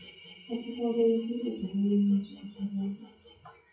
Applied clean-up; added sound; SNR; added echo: classical method WPE with log-MMSE.